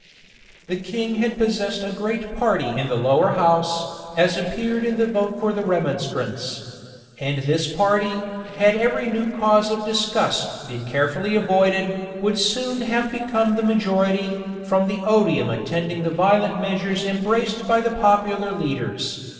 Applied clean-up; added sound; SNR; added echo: neural separator model SepFormer DNS4.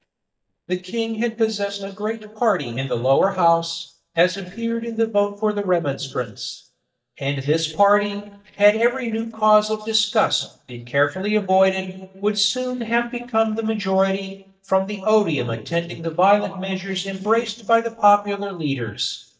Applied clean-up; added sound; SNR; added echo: neural mask model DeepFilterNet 3.